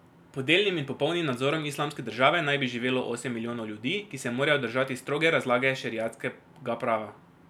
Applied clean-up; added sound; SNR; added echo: none; none; none; none.